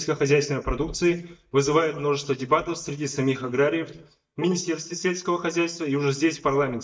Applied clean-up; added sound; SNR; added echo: neural mask model DeepFilterNet 3.